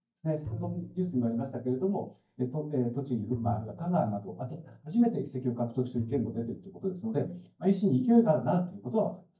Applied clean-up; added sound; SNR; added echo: neural mask model DeepFilterNet 3.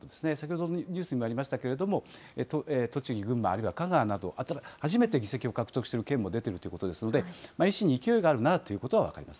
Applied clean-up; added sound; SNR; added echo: none; none; none; none.